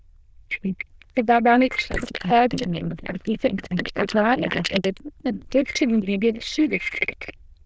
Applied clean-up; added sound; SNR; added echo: neural diffusion model UNIVERSE++.